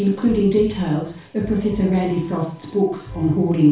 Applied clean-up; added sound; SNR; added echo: none; none; none; reverberation time 0.4 s.